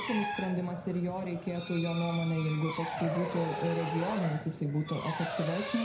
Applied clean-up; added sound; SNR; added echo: none; Drill; 6 dB; reverberation time 0.5 s.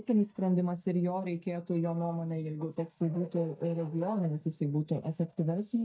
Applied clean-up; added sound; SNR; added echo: neural mask model DeepFilterNet 3.